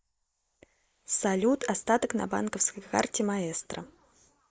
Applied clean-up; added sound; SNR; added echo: neural mask model Resemble Enhance denoiser.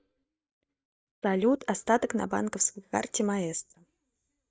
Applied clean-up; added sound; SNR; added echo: neural mask model DeepFilterNet 3.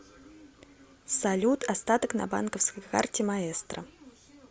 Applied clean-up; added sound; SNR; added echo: none; Cowbell; 16 dB; none.